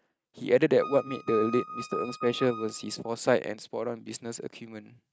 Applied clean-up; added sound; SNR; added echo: neural mask model RNNoise.